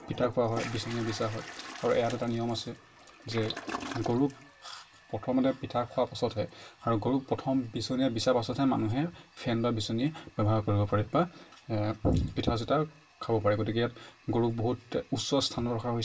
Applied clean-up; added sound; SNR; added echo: none; Toilet flush; 17 dB; reverberation time 0.2 s.